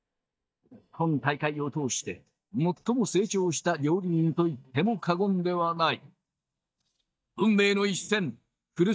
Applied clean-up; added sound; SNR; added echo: neural mask model DeepFilterNet 3.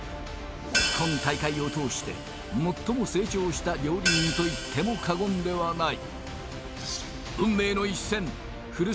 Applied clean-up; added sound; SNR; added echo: none; Crash cymbal / Hi-hat; 6 dB; none.